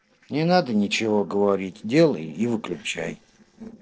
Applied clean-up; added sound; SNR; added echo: neural separator model SepFormer DNS4.